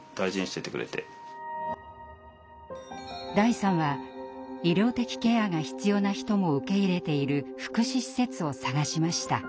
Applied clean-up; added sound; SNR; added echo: none; none; none; none.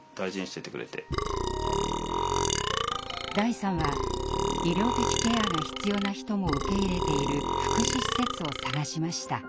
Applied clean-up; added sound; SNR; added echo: none; Burping, eructation; -2 dB; none.